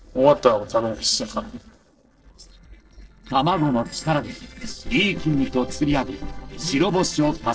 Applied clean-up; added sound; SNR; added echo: neural separator model SepFormer DNS4.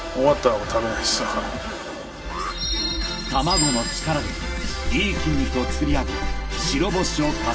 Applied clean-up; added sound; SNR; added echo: none; Alarm; 16 dB; reverberation time 0.4 s.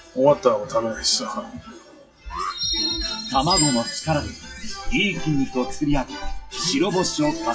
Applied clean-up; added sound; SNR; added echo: classical method WPE with log-MMSE.